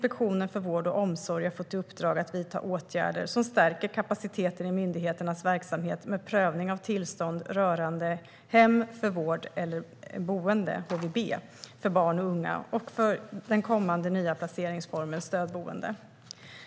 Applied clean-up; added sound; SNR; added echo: none; none; none; none.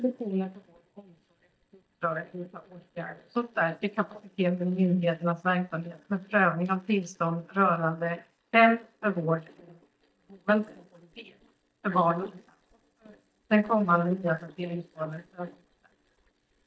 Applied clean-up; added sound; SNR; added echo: neural mask model DeepFilterNet 3.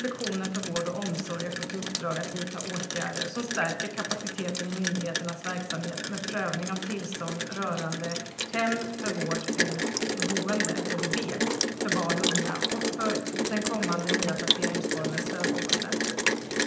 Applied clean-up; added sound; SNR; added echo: none; Rain; -2 dB; reverberation time 0.8 s.